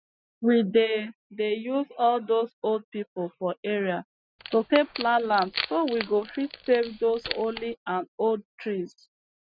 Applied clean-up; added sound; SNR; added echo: none; Wood; 11 dB; none.